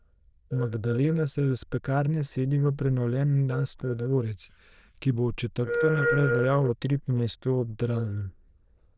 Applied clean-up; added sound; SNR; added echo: neural diffusion model UNIVERSE++.